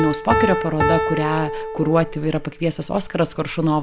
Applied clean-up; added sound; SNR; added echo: none; Piano; 4 dB; none.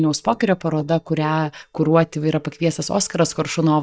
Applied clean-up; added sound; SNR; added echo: neural mask model DeepFilterNet 3.